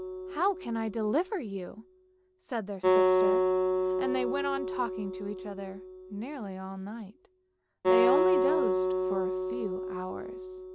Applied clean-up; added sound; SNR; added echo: none; Acoustic guitar; -5 dB; none.